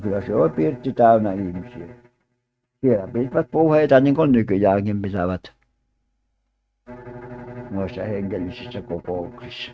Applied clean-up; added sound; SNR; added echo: neural mask model RNNoise.